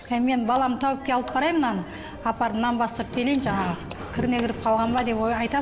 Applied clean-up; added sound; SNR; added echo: none; Water / Splash, splatter; 19 dB; none.